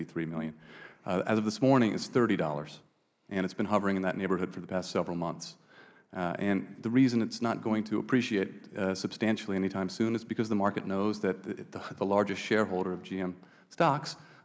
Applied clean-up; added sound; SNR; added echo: neural mask model Resemble Enhance denoiser.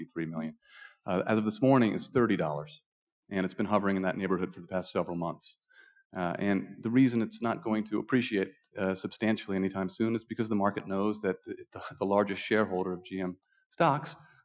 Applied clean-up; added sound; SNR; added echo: classical method Wiener filter.